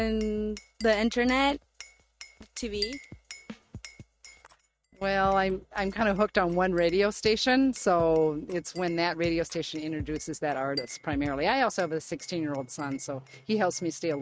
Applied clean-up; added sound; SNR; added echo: neural mask model RNNoise.